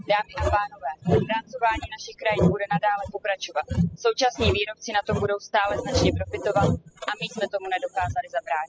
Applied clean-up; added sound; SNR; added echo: classical method spectral subtraction.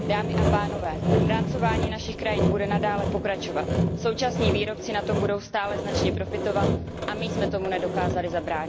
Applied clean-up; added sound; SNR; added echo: none; Sawing; -3 dB; none.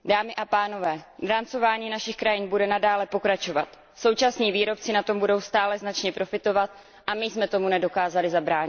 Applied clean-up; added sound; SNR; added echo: none; none; none; none.